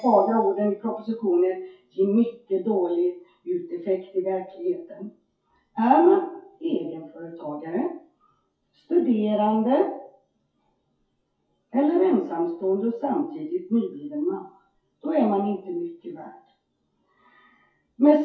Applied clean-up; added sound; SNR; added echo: classical method WPE with log-MMSE.